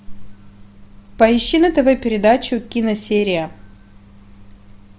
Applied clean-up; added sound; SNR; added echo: none; none; none; none.